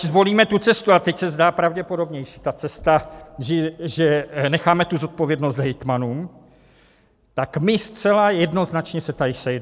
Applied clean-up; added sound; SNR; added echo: none; none; none; none.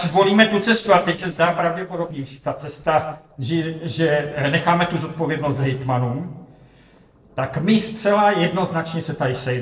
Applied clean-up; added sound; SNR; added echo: neural separator model SepFormer DNS4.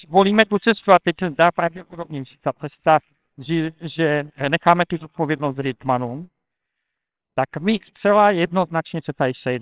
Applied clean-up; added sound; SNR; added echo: neural separator model SepFormer WHAMR!.